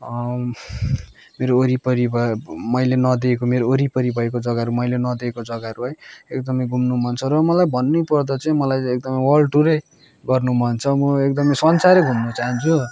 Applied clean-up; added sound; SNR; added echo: none; none; none; none.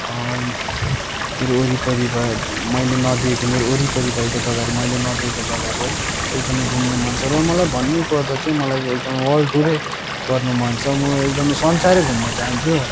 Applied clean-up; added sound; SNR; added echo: none; Hiss + Stream / Liquid; 4 dB; none.